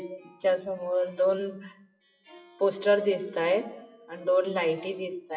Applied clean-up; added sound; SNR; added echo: classical method WPE with log-MMSE.